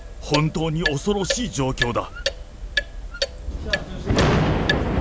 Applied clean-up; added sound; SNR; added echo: none; Clock; 5 dB; none.